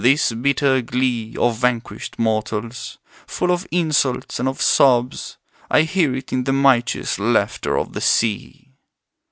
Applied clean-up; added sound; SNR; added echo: none; none; none; none.